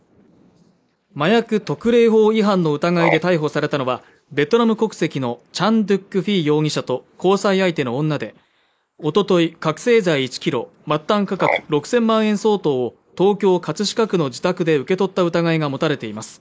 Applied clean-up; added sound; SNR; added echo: neural mask model Resemble Enhance denoiser.